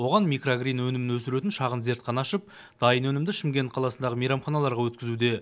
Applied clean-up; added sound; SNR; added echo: none; none; none; none.